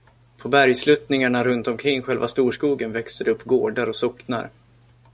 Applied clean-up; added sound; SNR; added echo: none; none; none; none.